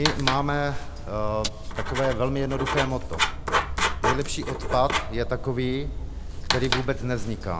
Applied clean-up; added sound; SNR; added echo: none; Writing; 0 dB; none.